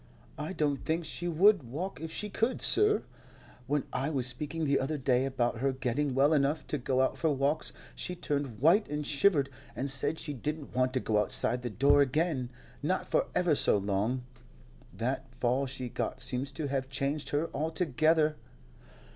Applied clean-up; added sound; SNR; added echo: none; none; none; none.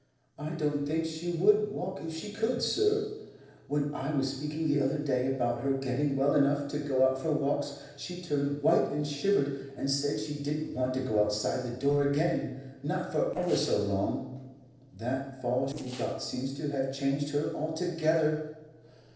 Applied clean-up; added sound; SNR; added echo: neural separator model SepFormer DNS4.